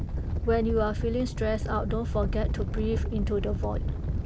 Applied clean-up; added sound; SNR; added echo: none; Animal; -1 dB; none.